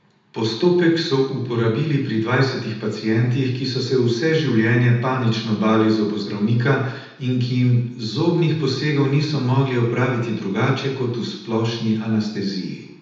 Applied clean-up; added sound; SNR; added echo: none; none; none; reverberation time 0.8 s.